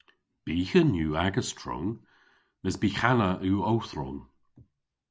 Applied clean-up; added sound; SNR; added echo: none; none; none; none.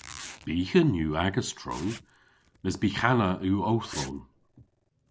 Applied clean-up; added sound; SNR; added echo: none; Zipper (clothing); 19 dB; none.